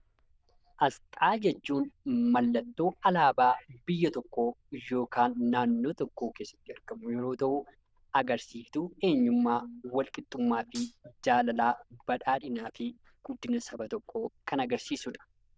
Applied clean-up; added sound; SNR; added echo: neural diffusion model UNIVERSE++.